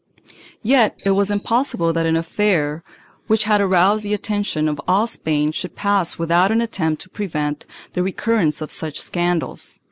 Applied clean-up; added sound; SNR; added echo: neural mask model Resemble Enhance denoiser.